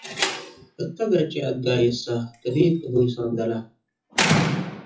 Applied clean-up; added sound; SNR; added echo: classical method WPE with log-MMSE.